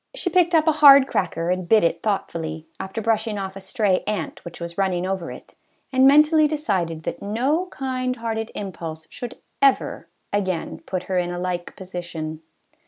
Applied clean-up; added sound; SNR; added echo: none; none; none; none.